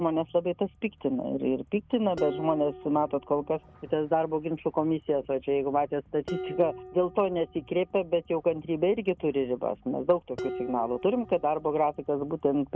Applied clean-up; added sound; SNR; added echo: none; Dishes, pots, and pans; 16 dB; none.